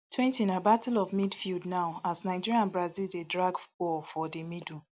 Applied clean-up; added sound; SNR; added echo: none; none; none; none.